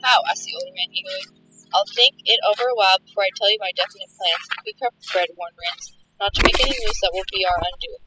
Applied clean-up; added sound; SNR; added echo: classical method spectral subtraction.